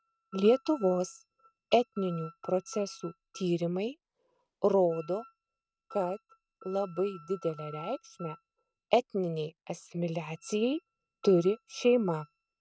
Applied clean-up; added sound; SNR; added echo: neural mask model RNNoise.